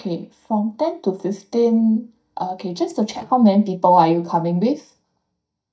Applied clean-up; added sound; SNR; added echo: neural mask model DeepFilterNet 3.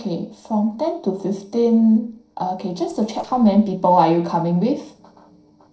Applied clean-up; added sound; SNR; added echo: neural separator model SepFormer DNS4.